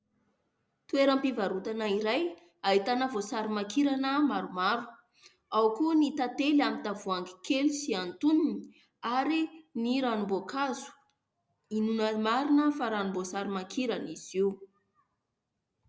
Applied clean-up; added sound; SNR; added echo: none; none; none; none.